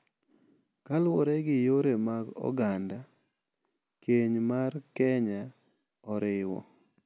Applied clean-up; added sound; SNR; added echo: none; none; none; none.